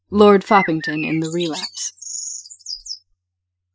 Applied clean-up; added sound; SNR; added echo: classical method spectral subtraction.